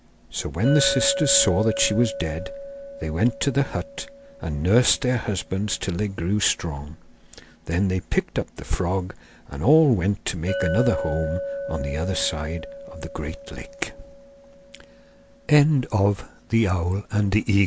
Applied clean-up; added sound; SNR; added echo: none; Chink, clink; 11 dB; none.